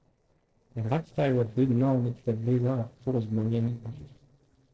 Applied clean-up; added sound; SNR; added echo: neural separator model SepFormer DNS4.